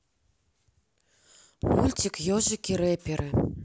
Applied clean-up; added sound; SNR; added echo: none; none; none; none.